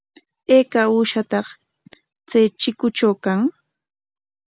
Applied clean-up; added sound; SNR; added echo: none; none; none; none.